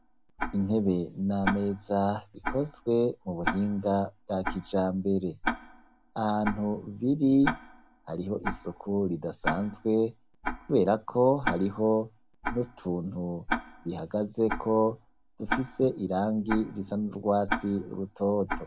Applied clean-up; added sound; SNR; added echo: none; Tick-tock; 8 dB; none.